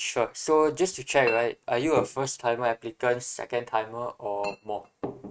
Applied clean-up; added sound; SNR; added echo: neural mask model RNNoise.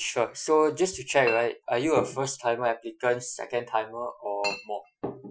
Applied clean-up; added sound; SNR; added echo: classical method Wiener filter.